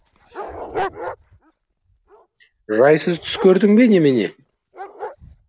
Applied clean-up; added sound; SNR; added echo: none; Dog; 14 dB; none.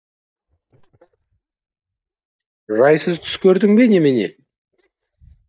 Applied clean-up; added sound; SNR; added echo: neural mask model DeepFilterNet 3.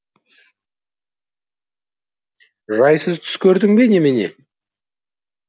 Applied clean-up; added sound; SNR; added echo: none; none; none; none.